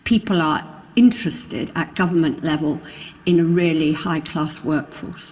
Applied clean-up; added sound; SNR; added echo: none; none; none; reverberation time 1.4 s.